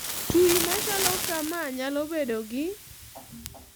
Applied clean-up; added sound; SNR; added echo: none; Fire; 3 dB; none.